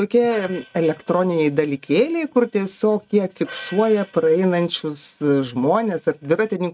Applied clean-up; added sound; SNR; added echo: neural mask model RNNoise.